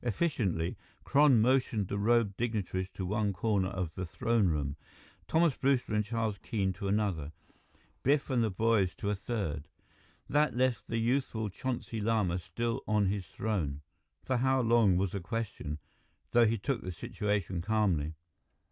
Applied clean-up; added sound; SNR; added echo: none; none; none; none.